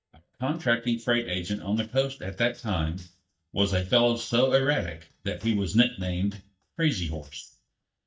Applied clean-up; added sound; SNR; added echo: neural mask model DeepFilterNet 3.